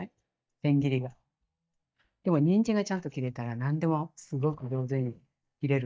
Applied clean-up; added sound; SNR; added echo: neural mask model DeepFilterNet 3.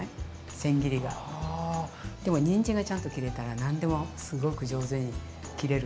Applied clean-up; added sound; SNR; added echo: none; none; none; none.